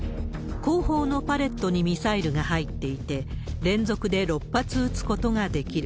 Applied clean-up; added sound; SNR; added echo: none; none; none; none.